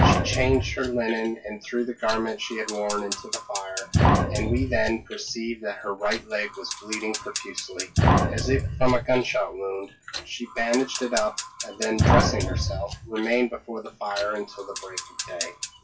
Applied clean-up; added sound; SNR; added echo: classical method WPE with log-MMSE.